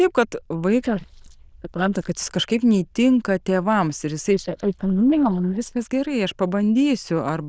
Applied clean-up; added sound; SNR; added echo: neural diffusion model UNIVERSE++.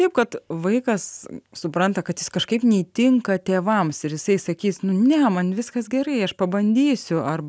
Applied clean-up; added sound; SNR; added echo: none; none; none; none.